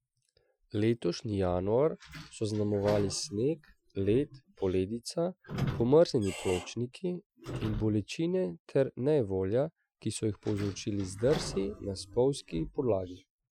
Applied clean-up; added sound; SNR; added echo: classical method Wiener filter.